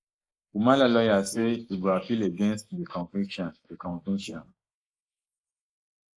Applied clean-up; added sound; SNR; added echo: neural mask model Resemble Enhance denoiser.